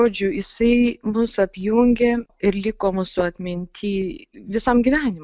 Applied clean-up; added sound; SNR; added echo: none; none; none; none.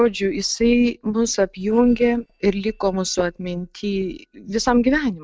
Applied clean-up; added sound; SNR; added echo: neural separator model SepFormer DNS4.